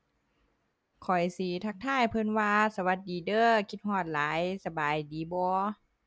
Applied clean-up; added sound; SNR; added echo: none; none; none; none.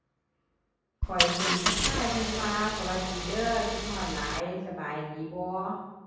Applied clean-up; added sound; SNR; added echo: none; Engine; -2 dB; reverberation time 1.1 s.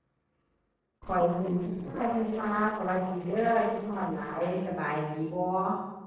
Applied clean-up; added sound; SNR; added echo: neural separator model SepFormer DNS4.